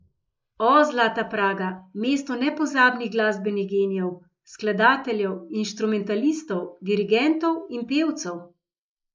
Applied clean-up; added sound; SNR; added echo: neural mask model Resemble Enhance denoiser.